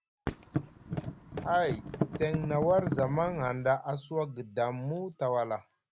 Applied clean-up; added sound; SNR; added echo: none; Thump, thud; 4 dB; none.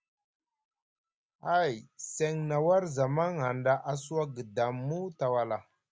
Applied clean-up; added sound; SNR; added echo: none; none; none; none.